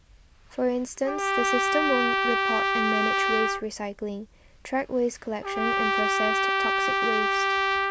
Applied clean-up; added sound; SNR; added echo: none; Trumpet; -4 dB; none.